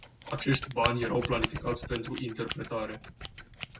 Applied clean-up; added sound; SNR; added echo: none; Scissors; 5 dB; none.